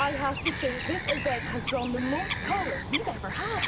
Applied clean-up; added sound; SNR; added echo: none; Bird vocalization, bird call, bird song; 2 dB; none.